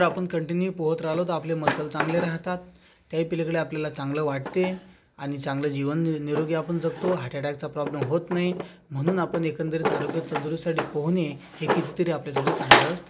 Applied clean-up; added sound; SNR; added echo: none; Drawer open or close; 3 dB; none.